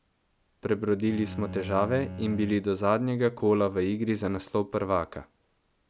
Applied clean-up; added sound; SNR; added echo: none; Bowed string instrument; 13 dB; none.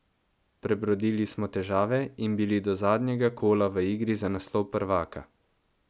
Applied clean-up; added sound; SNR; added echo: none; none; none; none.